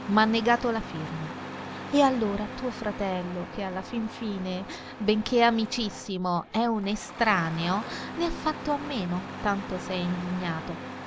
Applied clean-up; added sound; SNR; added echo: none; Engine starting; 11 dB; none.